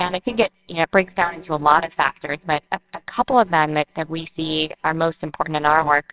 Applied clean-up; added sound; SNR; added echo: neural separator model SepFormer WHAMR!.